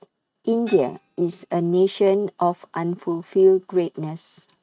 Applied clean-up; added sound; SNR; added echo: neural mask model RNNoise.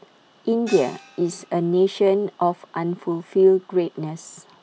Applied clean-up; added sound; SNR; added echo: none; Gong; 19 dB; none.